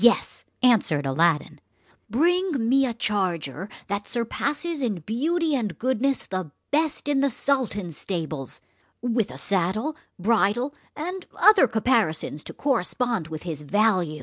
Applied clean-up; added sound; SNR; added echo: none; none; none; none.